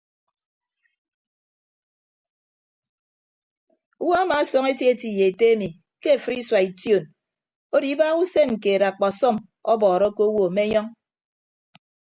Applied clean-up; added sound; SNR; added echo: none; none; none; none.